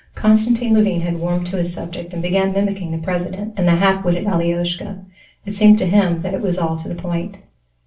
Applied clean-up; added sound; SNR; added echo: none; none; none; reverberation time 0.3 s.